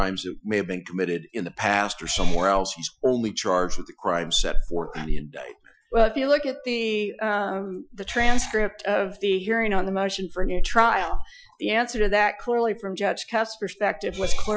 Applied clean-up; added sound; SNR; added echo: classical method Wiener filter.